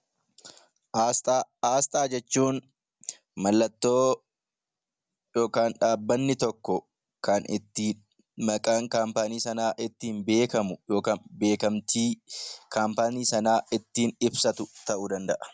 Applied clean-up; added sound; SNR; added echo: none; none; none; none.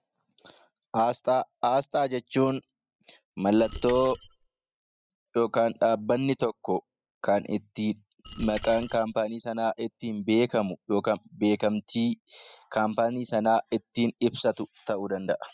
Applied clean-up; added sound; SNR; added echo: classical method spectral subtraction.